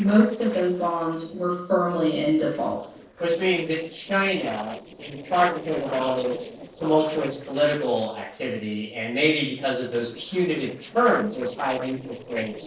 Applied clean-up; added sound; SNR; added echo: neural separator model SepFormer DNS4.